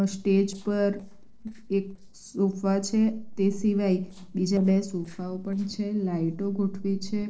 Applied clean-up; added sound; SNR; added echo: neural separator model SepFormer DNS4.